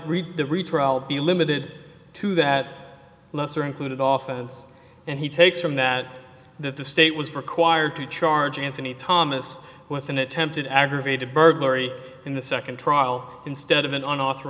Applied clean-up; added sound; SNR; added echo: none; none; none; none.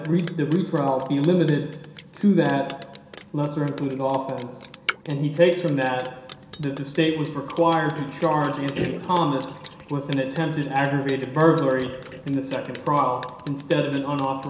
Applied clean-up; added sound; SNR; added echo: none; Drip; 15 dB; reverberation time 0.7 s.